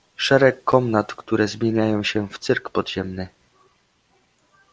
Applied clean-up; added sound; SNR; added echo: none; none; none; none.